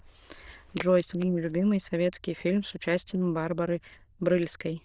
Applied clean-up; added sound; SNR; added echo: neural diffusion model UNIVERSE++.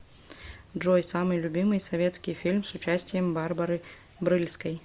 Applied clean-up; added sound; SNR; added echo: none; none; none; none.